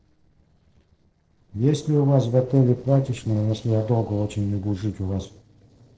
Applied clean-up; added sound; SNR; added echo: neural separator model SepFormer DNS4.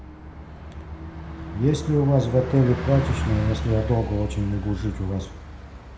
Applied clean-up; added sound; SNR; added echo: none; Bus; 7 dB; reverberation time 0.4 s.